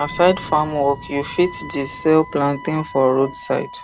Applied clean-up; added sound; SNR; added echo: none; Wind instrument, woodwind instrument + Wind; 15 dB; none.